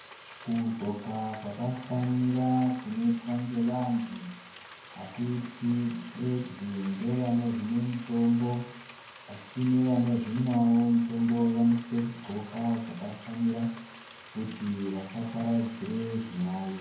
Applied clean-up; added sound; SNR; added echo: none; Frying (food); 19 dB; reverberation time 0.9 s.